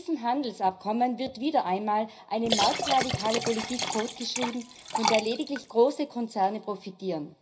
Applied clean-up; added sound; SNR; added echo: none; Liquid; 3 dB; reverberation time 0.4 s.